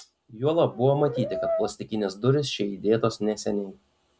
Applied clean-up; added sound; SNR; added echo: none; Brass instrument; 6 dB; none.